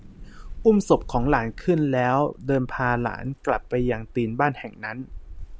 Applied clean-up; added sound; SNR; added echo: none; Thunder / Rain; 13 dB; none.